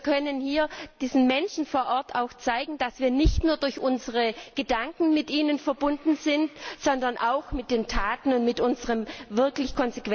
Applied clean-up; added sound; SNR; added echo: none; none; none; none.